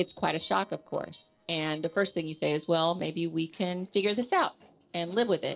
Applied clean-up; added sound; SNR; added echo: neural separator model SepFormer DNS4.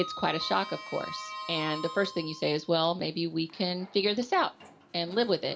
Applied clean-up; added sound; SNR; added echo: none; Sliding door; 13 dB; reverberation time 0.2 s.